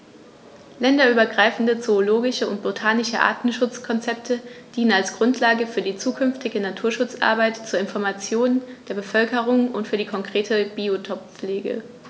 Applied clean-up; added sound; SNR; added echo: none; none; none; none.